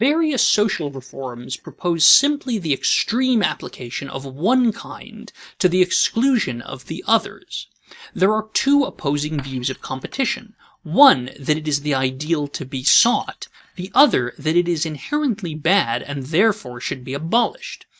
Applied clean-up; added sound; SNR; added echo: neural mask model DeepFilterNet 3.